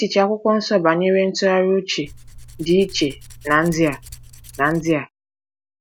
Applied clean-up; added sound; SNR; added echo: none; Tools; 19 dB; none.